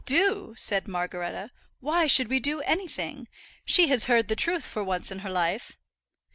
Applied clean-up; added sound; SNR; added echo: none; none; none; none.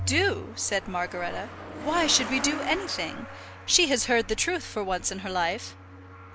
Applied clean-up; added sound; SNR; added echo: none; Truck + Organ; 10 dB; none.